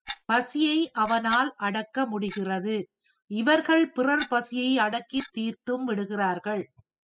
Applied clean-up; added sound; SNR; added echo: classical method spectral subtraction.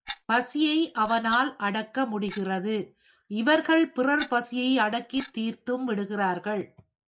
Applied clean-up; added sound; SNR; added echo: neural mask model Resemble Enhance denoiser.